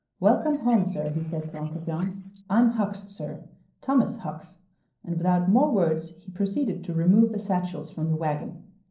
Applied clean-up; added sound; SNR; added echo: neural separator model SepFormer DNS4.